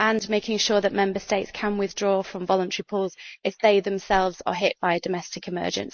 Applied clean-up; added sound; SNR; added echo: neural mask model Resemble Enhance denoiser.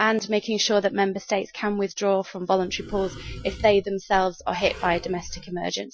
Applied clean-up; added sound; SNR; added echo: classical method Wiener filter.